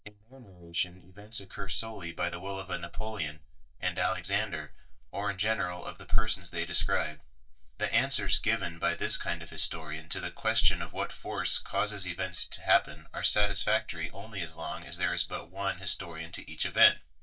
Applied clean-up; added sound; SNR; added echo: neural mask model DeepFilterNet 3.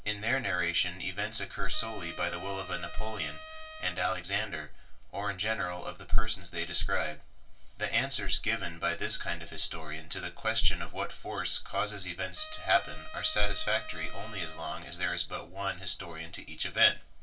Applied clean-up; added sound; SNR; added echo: none; Trumpet; 18 dB; reverberation time 0.2 s.